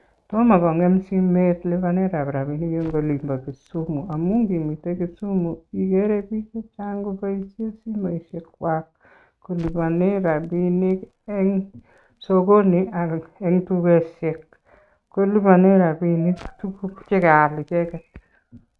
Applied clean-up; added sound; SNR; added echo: neural mask model RNNoise.